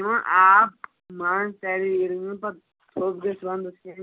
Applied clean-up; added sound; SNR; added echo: none; none; none; none.